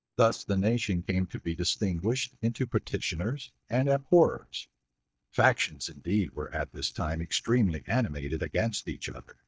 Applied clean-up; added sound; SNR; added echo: neural mask model DeepFilterNet 3.